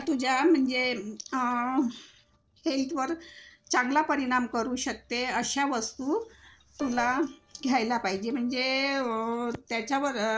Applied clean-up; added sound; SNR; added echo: neural separator model SepFormer DNS4.